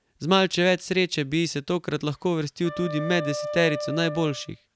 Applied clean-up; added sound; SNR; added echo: none; Wind instrument, woodwind instrument; 9 dB; none.